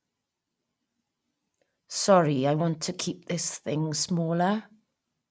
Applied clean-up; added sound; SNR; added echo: none; none; none; none.